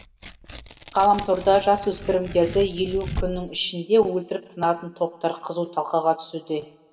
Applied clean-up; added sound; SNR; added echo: none; Tearing; 14 dB; reverberation time 2.9 s.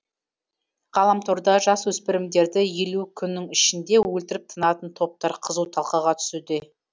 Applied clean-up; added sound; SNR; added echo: none; none; none; none.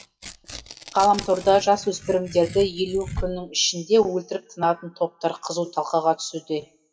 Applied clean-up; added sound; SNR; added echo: classical method WPE with log-MMSE.